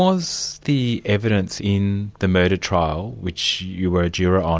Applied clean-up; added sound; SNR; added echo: none; none; none; none.